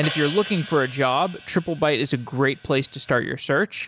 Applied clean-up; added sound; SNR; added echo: none; Hi-hat; 14 dB; none.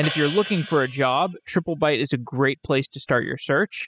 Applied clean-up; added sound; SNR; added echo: classical method spectral subtraction.